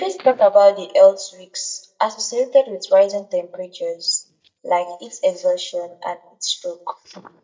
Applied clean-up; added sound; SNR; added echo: neural mask model DeepFilterNet 3.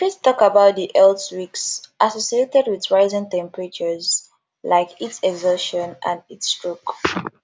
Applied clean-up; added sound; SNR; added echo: none; none; none; none.